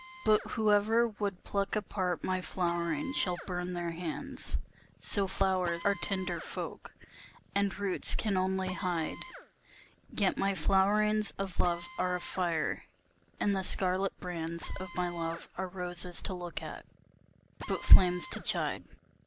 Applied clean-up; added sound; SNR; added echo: none; Drill; 20 dB; none.